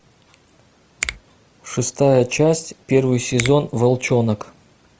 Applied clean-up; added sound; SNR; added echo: none; Finger snapping; 14 dB; none.